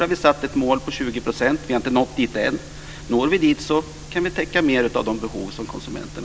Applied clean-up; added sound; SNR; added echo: none; none; none; none.